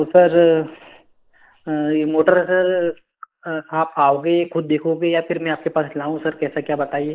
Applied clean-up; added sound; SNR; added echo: neural mask model Resemble Enhance denoiser.